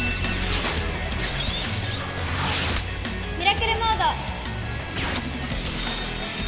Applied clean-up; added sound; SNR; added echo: none; Domestic sounds, home sounds; 16 dB; none.